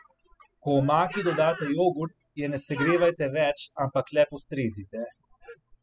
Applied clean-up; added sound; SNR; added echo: classical method spectral subtraction.